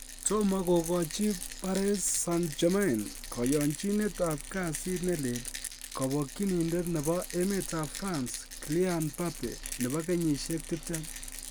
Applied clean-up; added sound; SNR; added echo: none; Rattle; 10 dB; none.